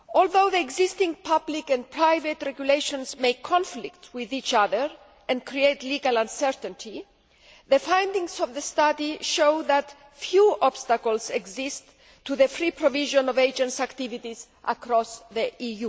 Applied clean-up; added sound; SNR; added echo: none; none; none; none.